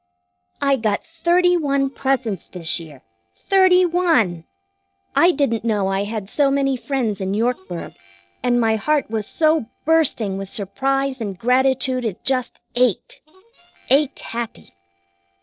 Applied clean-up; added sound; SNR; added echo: neural separator model SepFormer DNS4.